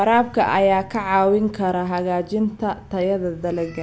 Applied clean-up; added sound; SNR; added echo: none; none; none; none.